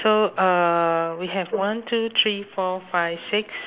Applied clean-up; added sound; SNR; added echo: neural mask model Resemble Enhance denoiser.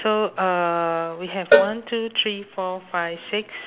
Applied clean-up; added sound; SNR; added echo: none; Cowbell; -1 dB; none.